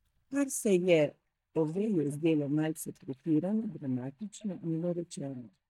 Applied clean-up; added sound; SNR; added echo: neural mask model DeepFilterNet 3.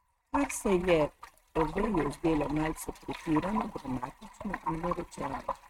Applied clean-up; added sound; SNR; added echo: neural mask model RNNoise.